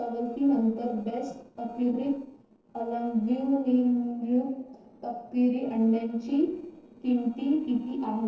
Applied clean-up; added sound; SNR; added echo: neural separator model SepFormer DNS4.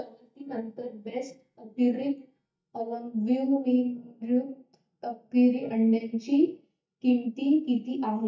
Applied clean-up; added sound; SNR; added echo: neural mask model DeepFilterNet 3.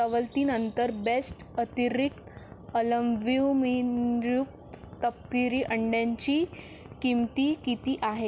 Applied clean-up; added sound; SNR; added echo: none; none; none; none.